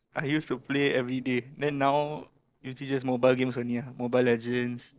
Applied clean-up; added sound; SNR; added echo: neural separator model SepFormer DNS4.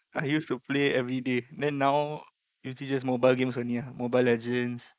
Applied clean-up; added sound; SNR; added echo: neural mask model Resemble Enhance denoiser.